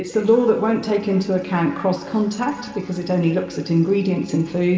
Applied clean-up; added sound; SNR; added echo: none; Electric guitar; 20 dB; reverberation time 2.2 s.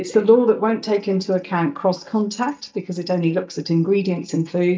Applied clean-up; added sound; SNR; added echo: neural mask model DeepFilterNet 3.